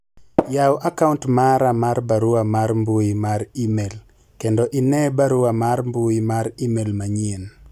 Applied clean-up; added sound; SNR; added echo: none; Tap; 3 dB; none.